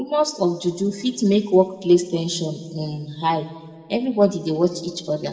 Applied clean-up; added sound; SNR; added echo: none; none; none; reverberation time 1.4 s.